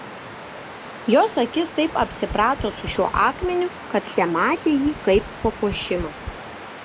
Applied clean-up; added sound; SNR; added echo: none; Waves, surf + Tap; 12 dB; none.